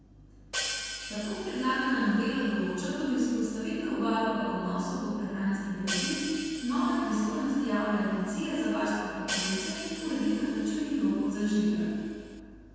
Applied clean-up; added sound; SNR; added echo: none; Hi-hat; 10 dB; reverberation time 2.1 s.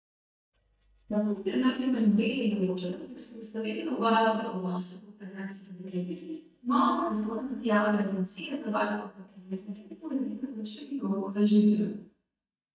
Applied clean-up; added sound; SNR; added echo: neural mask model DeepFilterNet 3.